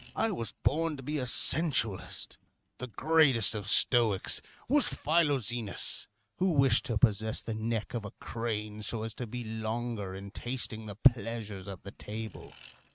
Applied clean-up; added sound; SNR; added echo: neural mask model RNNoise.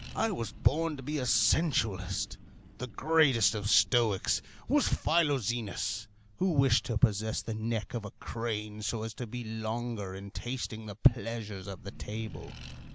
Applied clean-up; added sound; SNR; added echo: none; Accelerating, revving, vroom; 19 dB; none.